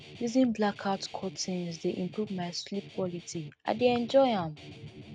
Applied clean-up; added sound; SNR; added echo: neural mask model RNNoise.